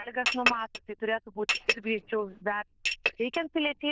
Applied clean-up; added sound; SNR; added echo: neural diffusion model UNIVERSE++.